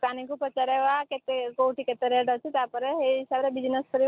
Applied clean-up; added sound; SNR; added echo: none; none; none; none.